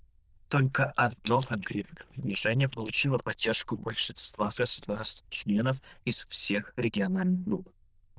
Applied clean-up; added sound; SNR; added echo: neural diffusion model UNIVERSE++.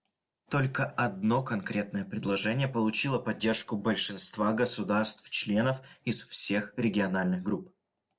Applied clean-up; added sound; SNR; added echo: none; none; none; none.